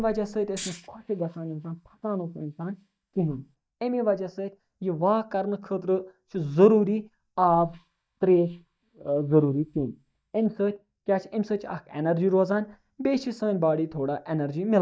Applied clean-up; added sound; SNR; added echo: neural mask model DeepFilterNet 3.